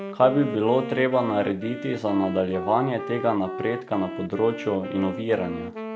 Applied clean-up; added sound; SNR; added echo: none; Wind instrument, woodwind instrument; 9 dB; none.